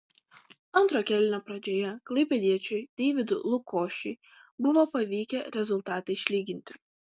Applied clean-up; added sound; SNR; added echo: none; Tambourine; 16 dB; none.